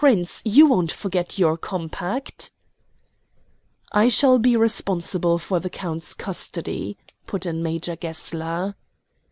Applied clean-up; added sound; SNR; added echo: none; none; none; none.